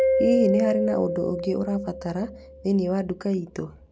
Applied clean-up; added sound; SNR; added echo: none; Mallet percussion; 2 dB; none.